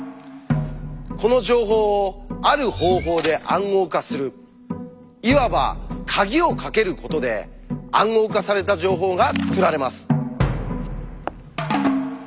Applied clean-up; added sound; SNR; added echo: none; none; none; none.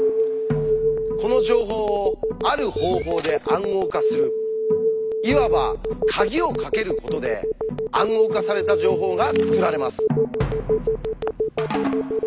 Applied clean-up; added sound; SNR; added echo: none; Telephone; -2 dB; none.